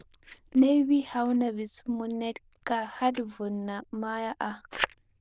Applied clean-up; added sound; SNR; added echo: neural diffusion model UNIVERSE++.